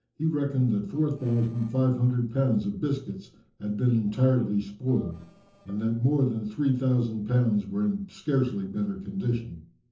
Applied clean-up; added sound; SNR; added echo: neural separator model SepFormer DNS4.